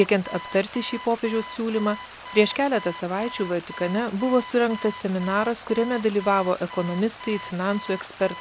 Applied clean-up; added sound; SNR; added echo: none; Stream + Alarm; 14 dB; none.